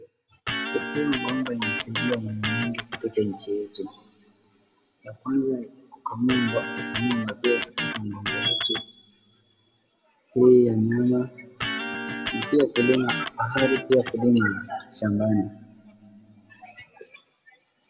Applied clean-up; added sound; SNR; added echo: none; Electric guitar; 5 dB; reverberation time 1.2 s.